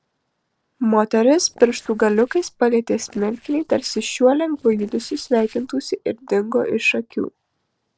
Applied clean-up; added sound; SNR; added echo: neural separator model SepFormer DNS4.